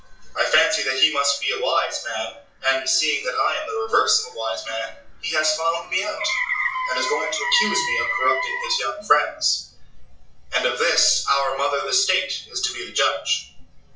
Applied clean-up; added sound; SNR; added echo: classical method WPE with log-MMSE.